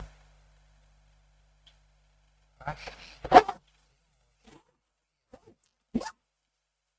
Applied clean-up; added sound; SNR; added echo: neural mask model RNNoise.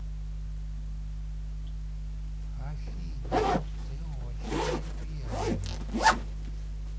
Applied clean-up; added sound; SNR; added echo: none; Zipper (clothing); -1 dB; none.